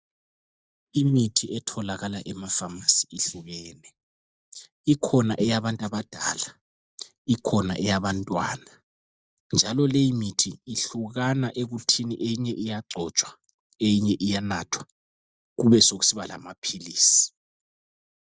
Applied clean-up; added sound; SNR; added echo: neural mask model DeepFilterNet 3.